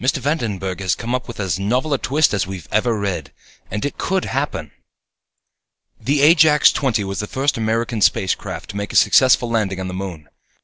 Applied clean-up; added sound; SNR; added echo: none; none; none; none.